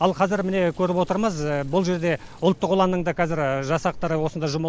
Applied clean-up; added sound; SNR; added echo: none; Sink (filling or washing) / Water tap, faucet; 17 dB; none.